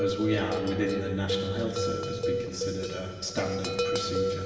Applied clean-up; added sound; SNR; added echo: none; Bell; 1 dB; reverberation time 2.7 s.